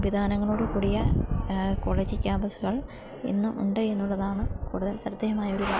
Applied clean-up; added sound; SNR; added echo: none; none; none; none.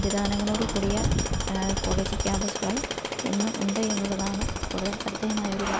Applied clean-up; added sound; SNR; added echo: none; Tools; 5 dB; none.